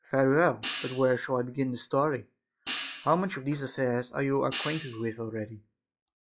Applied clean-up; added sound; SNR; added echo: classical method log-MMSE.